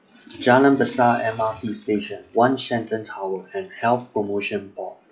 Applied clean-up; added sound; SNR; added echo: classical method log-MMSE.